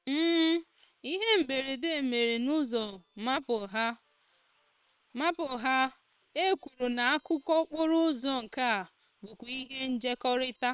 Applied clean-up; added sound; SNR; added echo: neural separator model SepFormer WHAM!.